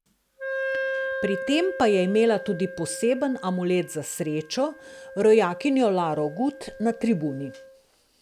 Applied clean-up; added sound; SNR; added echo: none; Wind instrument, woodwind instrument; 10 dB; none.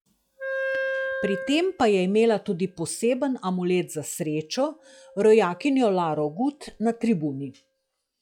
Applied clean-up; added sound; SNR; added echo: classical method log-MMSE.